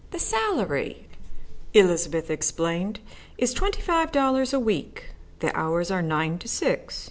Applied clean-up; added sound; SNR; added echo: none; none; none; none.